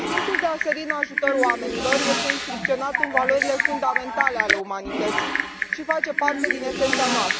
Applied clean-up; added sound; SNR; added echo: none; Typing; -1 dB; none.